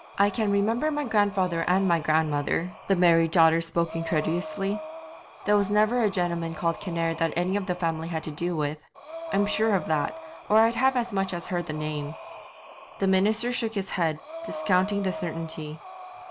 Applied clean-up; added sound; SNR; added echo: none; Breathing; 14 dB; none.